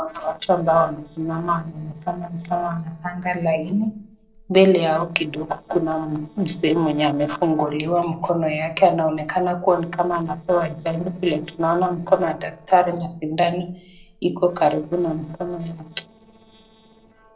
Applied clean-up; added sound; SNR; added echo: neural separator model SepFormer DNS4.